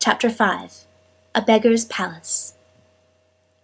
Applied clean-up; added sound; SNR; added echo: none; none; none; none.